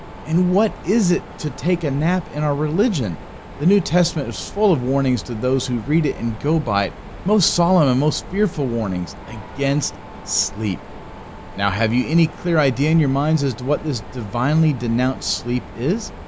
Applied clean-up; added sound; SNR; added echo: none; Mechanisms; 15 dB; none.